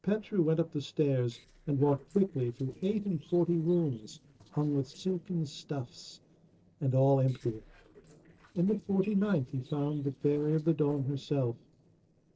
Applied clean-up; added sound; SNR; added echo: neural separator model SepFormer DNS4.